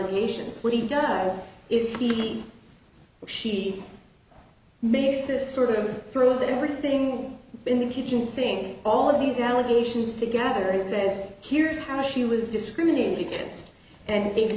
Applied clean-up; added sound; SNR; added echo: none; none; none; none.